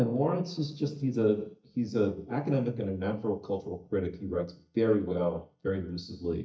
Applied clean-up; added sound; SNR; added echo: neural mask model DeepFilterNet 3.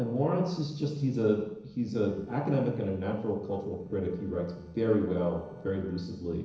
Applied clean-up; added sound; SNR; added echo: neural separator model SepFormer DNS4.